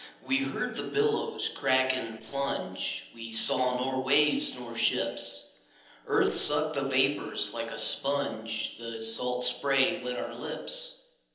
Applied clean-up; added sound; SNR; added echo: neural separator model SepFormer DNS4.